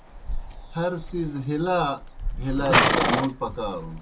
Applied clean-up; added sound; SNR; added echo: none; Livestock, farm animals, working animals; -1 dB; reverberation time 0.2 s.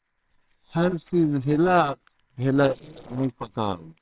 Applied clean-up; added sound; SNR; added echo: neural separator model SepFormer WHAMR!.